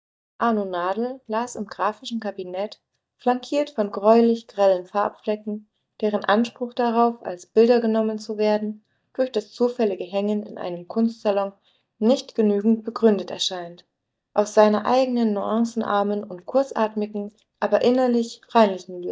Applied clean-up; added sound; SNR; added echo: neural mask model DeepFilterNet 3.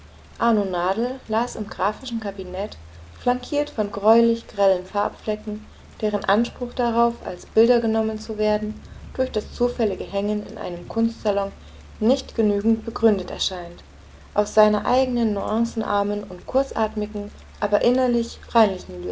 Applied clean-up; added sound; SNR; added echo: none; Truck + Thunder / Rain; 20 dB; none.